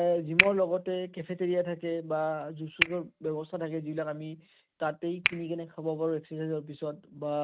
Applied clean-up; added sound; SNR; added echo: neural mask model RNNoise.